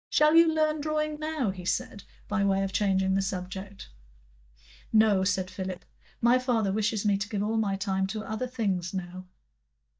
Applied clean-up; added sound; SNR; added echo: neural mask model DeepFilterNet 3.